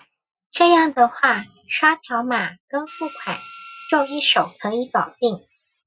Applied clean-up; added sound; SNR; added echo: classical method Wiener filter.